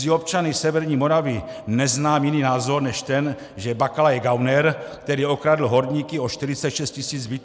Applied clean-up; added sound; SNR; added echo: none; none; none; none.